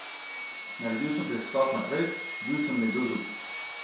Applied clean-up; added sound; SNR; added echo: none; Sawing; 5 dB; reverberation time 0.7 s.